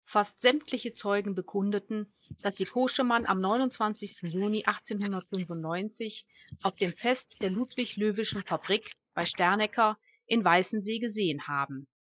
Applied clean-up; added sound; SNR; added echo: neural mask model Resemble Enhance denoiser.